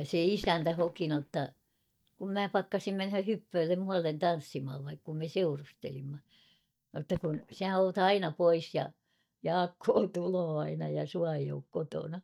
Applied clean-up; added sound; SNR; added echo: neural mask model DeepFilterNet 3.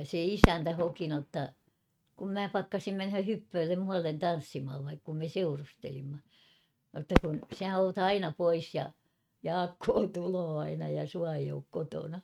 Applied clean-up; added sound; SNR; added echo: neural mask model RNNoise.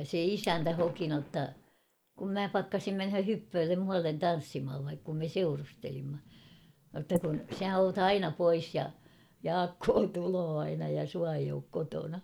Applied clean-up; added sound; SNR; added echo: neural mask model Resemble Enhance denoiser.